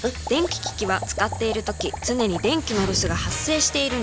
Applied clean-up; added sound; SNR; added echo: none; Boiling; 19 dB; none.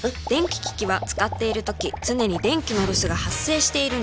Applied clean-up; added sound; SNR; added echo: none; none; none; none.